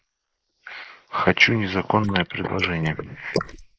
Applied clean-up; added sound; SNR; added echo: neural mask model Resemble Enhance denoiser.